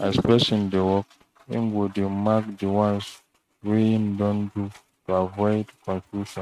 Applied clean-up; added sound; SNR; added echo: neural mask model RNNoise.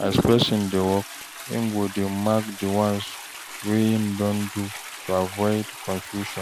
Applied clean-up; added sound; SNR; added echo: none; Toilet flush; 13 dB; none.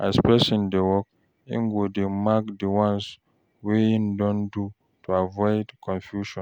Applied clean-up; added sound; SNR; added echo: none; none; none; none.